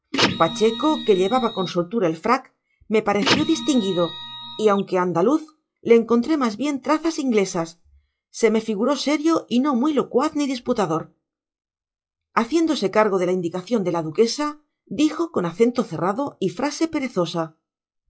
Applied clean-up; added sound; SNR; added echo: classical method log-MMSE.